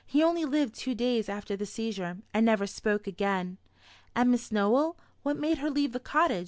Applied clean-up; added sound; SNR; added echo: none; none; none; none.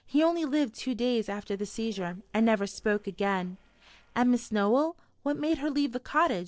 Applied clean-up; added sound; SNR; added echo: neural separator model SepFormer DNS4.